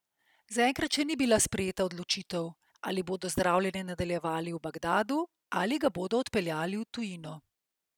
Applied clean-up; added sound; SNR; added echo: none; none; none; none.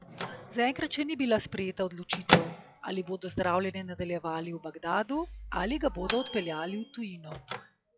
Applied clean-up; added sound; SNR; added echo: classical method log-MMSE.